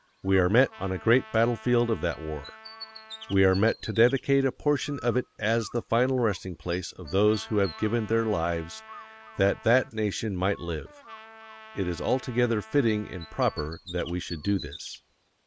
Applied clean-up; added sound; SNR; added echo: none; Bird + Trumpet; 19 dB; none.